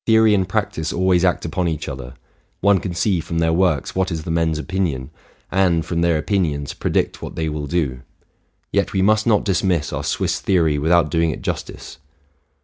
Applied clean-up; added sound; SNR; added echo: none; none; none; none.